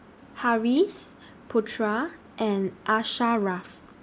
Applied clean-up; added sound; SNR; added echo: none; none; none; none.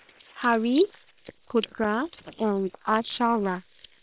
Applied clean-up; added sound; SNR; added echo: neural separator model SepFormer WHAM!.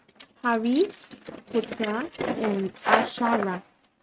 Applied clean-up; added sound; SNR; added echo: neural mask model RNNoise.